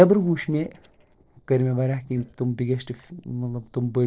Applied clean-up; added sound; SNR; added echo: neural separator model SepFormer DNS4.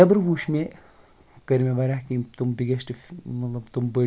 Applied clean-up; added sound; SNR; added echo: none; none; none; none.